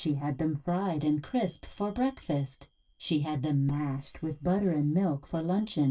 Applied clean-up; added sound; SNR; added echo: neural separator model SepFormer DNS4.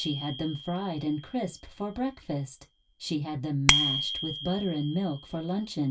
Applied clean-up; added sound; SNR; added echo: none; Bicycle bell; 2 dB; reverberation time 0.1 s.